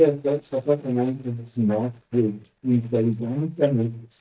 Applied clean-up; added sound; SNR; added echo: neural mask model DeepFilterNet 3.